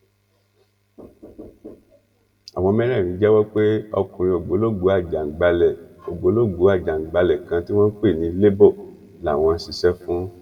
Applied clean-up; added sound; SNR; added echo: none; none; none; reverberation time 0.7 s.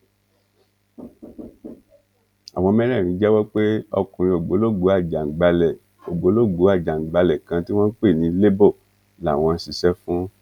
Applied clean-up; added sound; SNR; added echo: none; none; none; none.